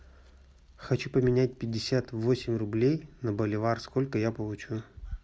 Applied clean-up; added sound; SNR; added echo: none; none; none; none.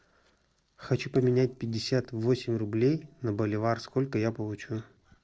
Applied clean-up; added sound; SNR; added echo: neural separator model SepFormer DNS4.